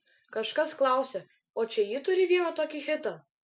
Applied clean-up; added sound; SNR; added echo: none; none; none; none.